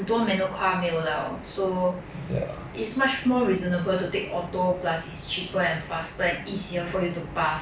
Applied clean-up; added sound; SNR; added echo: none; none; none; none.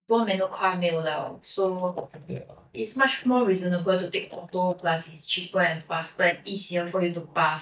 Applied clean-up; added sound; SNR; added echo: neural mask model DeepFilterNet 3.